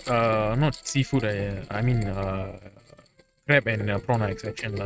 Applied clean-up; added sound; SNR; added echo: neural mask model RNNoise.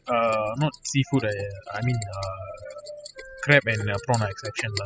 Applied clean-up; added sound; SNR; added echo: classical method spectral subtraction.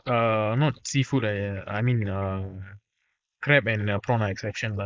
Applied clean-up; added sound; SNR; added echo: neural mask model Resemble Enhance denoiser.